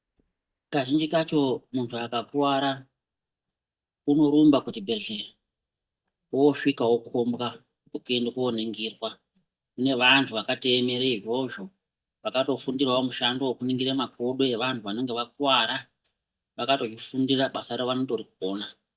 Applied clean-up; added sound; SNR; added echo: neural mask model DeepFilterNet 3.